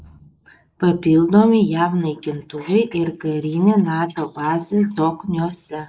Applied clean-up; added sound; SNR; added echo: neural mask model Resemble Enhance denoiser.